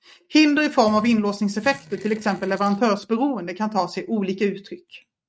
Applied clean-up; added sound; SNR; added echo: neural mask model RNNoise.